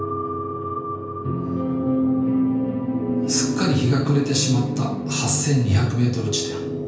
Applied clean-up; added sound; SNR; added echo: none; Piano; 11 dB; reverberation time 0.5 s.